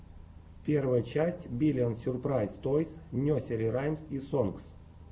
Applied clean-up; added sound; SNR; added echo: none; none; none; none.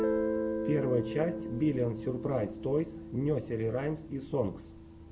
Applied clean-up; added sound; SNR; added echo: none; Guitar; 4 dB; none.